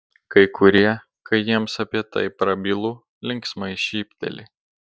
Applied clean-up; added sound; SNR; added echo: none; none; none; none.